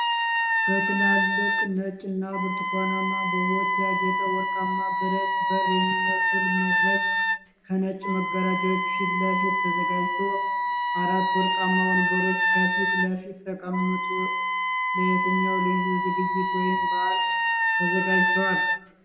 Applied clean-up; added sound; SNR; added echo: none; Wind instrument, woodwind instrument; -4 dB; reverberation time 0.9 s.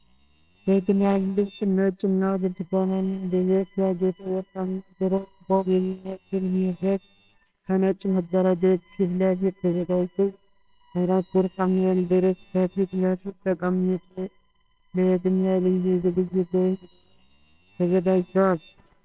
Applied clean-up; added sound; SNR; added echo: neural separator model SepFormer WHAMR!.